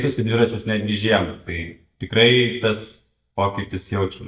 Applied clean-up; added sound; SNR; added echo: neural mask model DeepFilterNet 3.